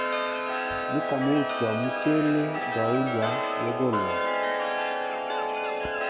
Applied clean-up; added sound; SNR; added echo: none; Chime; -1 dB; none.